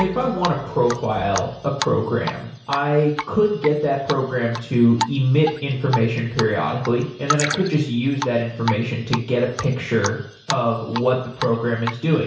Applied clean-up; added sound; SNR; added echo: none; Drip; 10 dB; reverberation time 0.6 s.